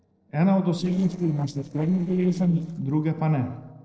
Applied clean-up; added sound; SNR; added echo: neural separator model SepFormer DNS4.